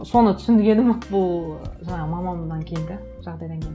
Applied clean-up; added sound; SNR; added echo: none; none; none; none.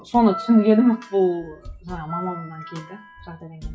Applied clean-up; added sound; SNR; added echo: classical method WPE with log-MMSE.